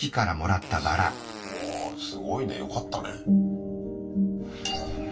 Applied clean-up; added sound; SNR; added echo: none; Fart; 13 dB; reverberation time 0.2 s.